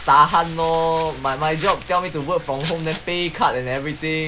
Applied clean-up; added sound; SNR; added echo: none; Domestic sounds, home sounds; 12 dB; none.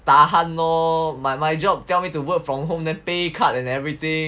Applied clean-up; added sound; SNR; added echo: none; none; none; none.